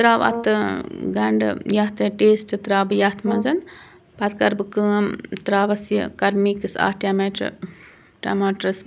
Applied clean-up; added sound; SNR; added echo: none; Brass instrument; 13 dB; none.